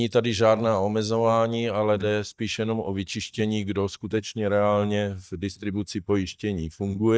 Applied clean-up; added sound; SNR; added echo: neural mask model DeepFilterNet 3.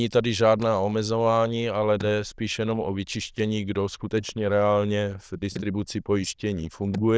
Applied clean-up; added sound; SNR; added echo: neural diffusion model UNIVERSE++.